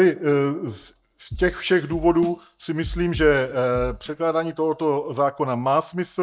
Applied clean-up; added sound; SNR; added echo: neural mask model DeepFilterNet 3.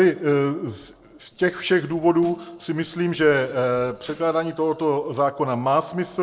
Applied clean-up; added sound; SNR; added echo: neural separator model SepFormer DNS4.